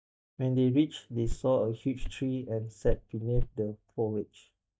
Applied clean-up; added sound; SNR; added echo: neural mask model DeepFilterNet 3.